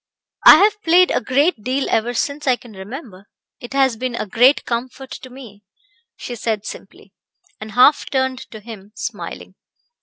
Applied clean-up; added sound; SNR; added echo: none; none; none; none.